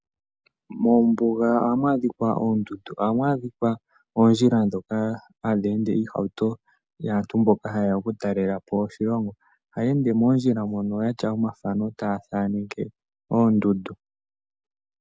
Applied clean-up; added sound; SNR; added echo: none; none; none; none.